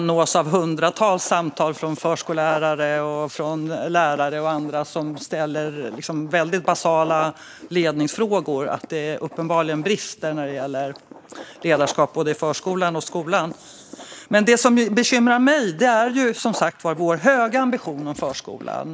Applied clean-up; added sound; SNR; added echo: neural mask model Resemble Enhance denoiser.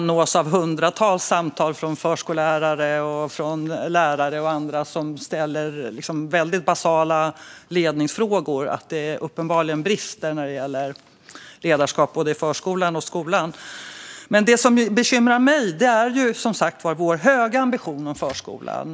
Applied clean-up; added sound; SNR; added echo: none; none; none; none.